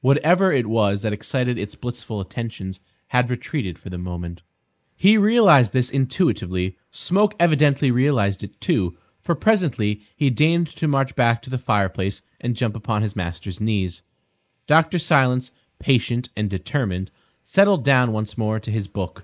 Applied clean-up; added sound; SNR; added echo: neural mask model Resemble Enhance denoiser.